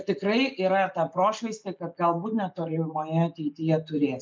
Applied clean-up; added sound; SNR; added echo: neural mask model Resemble Enhance denoiser.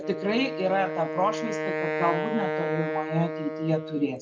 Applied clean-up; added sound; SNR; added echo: none; Wind instrument, woodwind instrument; 3 dB; none.